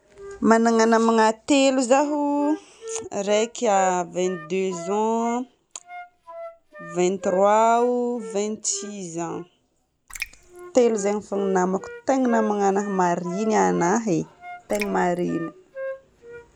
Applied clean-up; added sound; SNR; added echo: none; Raindrop + Wind instrument, woodwind instrument; 16 dB; none.